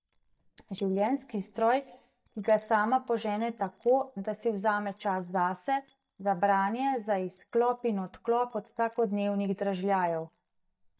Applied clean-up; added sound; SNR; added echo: neural mask model DeepFilterNet 3.